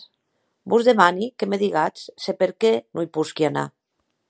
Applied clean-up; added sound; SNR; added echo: none; none; none; none.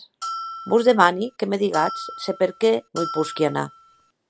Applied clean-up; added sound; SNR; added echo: none; Bell; 12 dB; none.